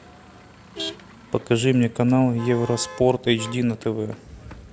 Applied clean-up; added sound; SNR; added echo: none; Motor vehicle (road); 17 dB; none.